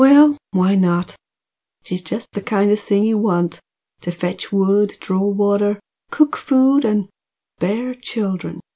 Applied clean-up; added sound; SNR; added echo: none; none; none; none.